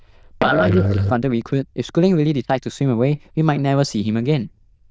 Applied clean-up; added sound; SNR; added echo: neural diffusion model UNIVERSE++.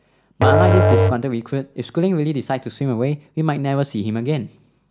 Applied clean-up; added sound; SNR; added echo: none; Musical instrument; -3 dB; none.